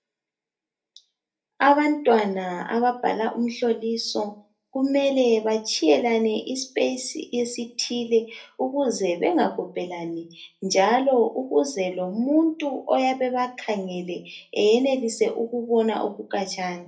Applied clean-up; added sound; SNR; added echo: none; none; none; reverberation time 0.3 s.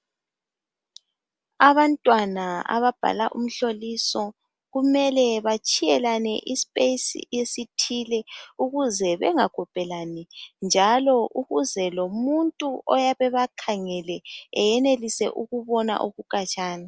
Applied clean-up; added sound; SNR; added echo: none; none; none; none.